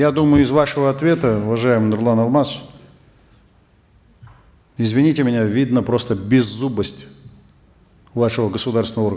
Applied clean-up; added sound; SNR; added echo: none; none; none; none.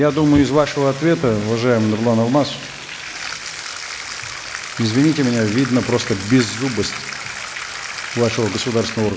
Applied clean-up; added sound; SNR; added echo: none; Bathtub (filling or washing); 11 dB; none.